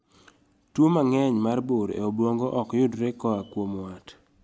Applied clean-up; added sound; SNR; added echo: none; none; none; none.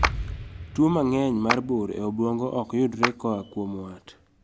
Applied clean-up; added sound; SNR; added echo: none; Clapping + Explosion; 6 dB; none.